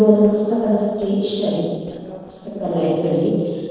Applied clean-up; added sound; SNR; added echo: neural separator model SepFormer DNS4.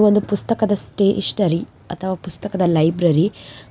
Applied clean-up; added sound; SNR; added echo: none; none; none; none.